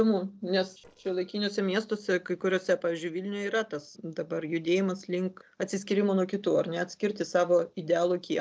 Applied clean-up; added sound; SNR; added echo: neural separator model SepFormer DNS4.